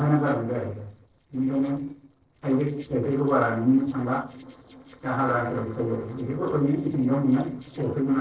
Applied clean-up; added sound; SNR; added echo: neural separator model SepFormer DNS4.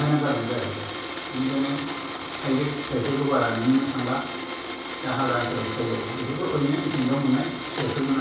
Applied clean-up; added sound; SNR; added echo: none; Domestic sounds, home sounds; 8 dB; reverberation time 0.7 s.